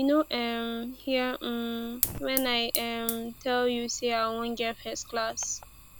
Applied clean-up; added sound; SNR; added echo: none; Fire; 9 dB; none.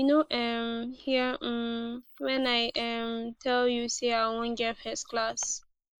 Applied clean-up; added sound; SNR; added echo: neural mask model Resemble Enhance denoiser.